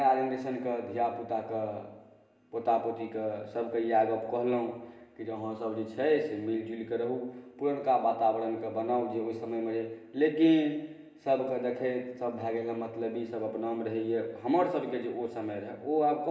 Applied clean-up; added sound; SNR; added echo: none; none; none; reverberation time 0.9 s.